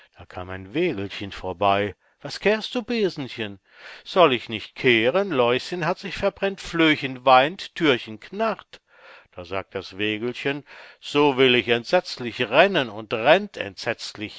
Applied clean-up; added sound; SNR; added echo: none; none; none; none.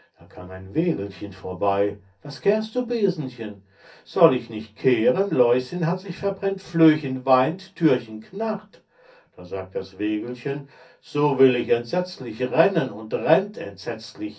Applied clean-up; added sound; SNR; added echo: none; none; none; reverberation time 0.3 s.